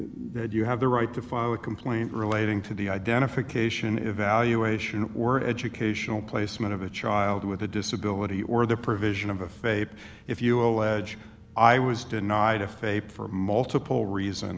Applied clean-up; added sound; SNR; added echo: none; none; none; none.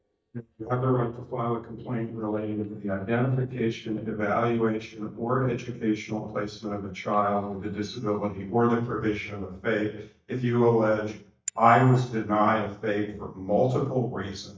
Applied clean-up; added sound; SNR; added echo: neural mask model DeepFilterNet 3.